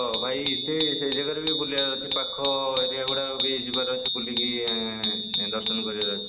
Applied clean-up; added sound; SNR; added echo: none; Bicycle bell; -2 dB; none.